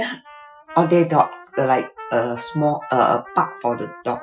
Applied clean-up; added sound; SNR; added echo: classical method Wiener filter.